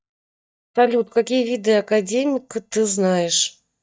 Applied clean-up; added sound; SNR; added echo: neural mask model DeepFilterNet 3.